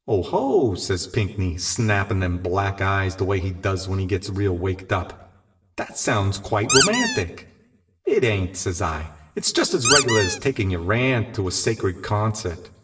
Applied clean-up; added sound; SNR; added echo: none; Squeak; -2 dB; reverberation time 0.8 s.